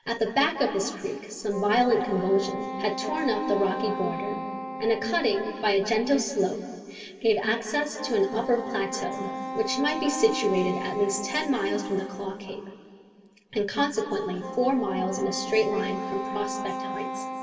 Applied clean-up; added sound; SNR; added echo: none; Wind instrument, woodwind instrument; 9 dB; reverberation time 2.7 s.